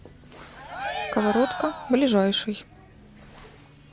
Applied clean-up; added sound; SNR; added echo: none; Cheering; 6 dB; none.